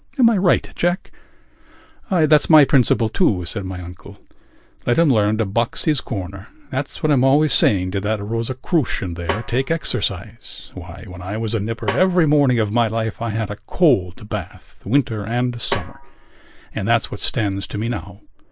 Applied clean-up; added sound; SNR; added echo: none; Snare drum; 13 dB; none.